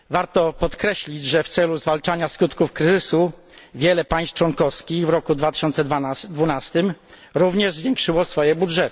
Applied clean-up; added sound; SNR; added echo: none; none; none; none.